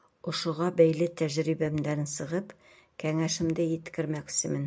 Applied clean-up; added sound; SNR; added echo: none; none; none; none.